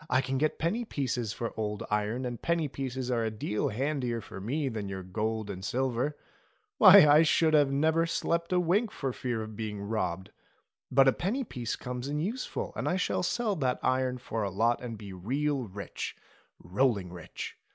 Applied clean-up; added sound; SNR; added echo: none; none; none; none.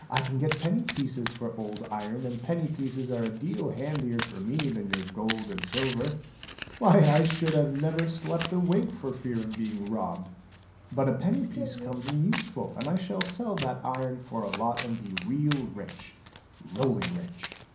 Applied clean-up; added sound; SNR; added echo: none; Domestic sounds, home sounds; 10 dB; reverberation time 0.6 s.